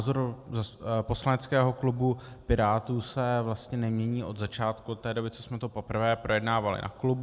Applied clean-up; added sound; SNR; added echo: none; none; none; none.